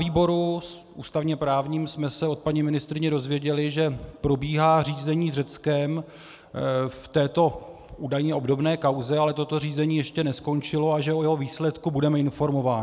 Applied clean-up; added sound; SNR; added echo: none; none; none; none.